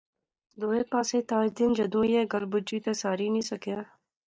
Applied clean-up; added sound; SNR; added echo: neural mask model DeepFilterNet 3.